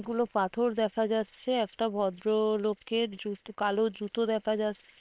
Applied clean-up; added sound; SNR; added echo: neural separator model SepFormer WHAM!.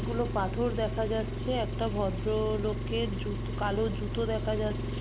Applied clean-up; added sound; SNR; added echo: none; Engine; 1 dB; none.